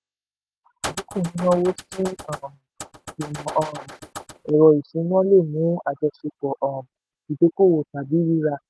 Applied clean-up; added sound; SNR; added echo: neural mask model RNNoise.